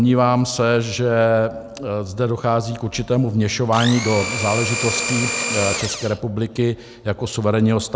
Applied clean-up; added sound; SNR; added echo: none; Domestic sounds, home sounds; 5 dB; none.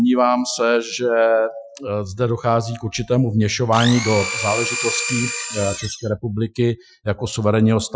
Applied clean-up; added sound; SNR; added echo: classical method Wiener filter.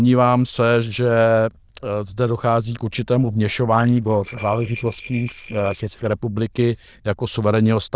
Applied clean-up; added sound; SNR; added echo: neural diffusion model UNIVERSE++.